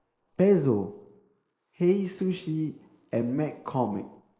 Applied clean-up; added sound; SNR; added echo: neural mask model Resemble Enhance denoiser.